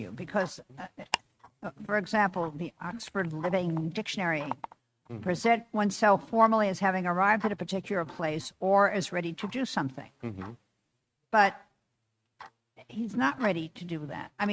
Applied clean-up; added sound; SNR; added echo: neural mask model RNNoise.